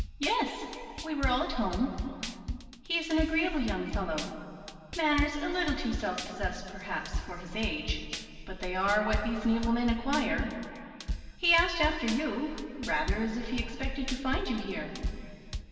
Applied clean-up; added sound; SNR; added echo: none; Drum kit; 7 dB; reverberation time 2.4 s.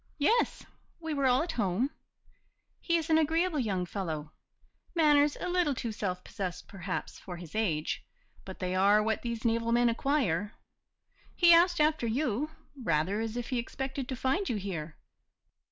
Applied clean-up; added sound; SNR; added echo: none; none; none; none.